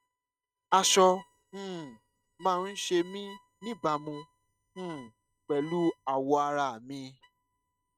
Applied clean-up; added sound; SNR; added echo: neural mask model RNNoise.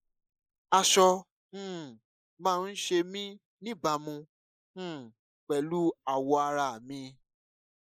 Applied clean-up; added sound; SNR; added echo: neural mask model Resemble Enhance denoiser.